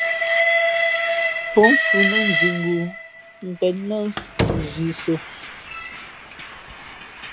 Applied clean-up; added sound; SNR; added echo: none; Slam + Train; -2 dB; none.